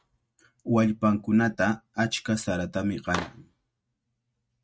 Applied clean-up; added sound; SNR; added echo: neural mask model RNNoise.